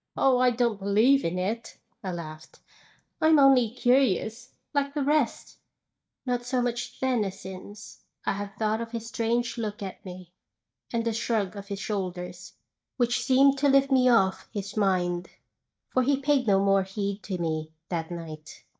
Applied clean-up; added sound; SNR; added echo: neural mask model DeepFilterNet 3.